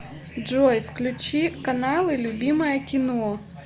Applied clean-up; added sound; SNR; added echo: none; none; none; none.